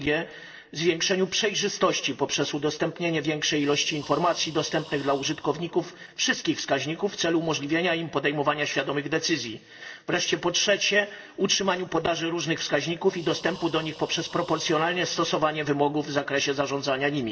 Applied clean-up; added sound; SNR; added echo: neural separator model SepFormer DNS4.